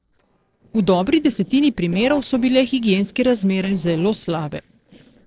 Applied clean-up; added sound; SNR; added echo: neural separator model SepFormer DNS4.